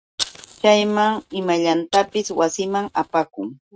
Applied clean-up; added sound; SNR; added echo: neural mask model RNNoise.